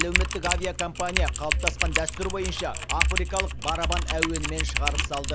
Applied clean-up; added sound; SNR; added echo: none; Typing; -4 dB; none.